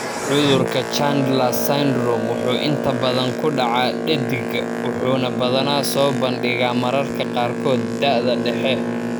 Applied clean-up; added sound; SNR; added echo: none; Boat, Water vehicle; 3 dB; none.